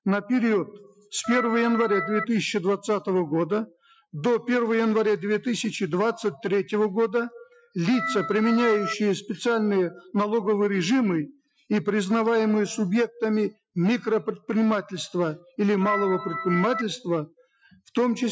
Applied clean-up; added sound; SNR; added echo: classical method Wiener filter.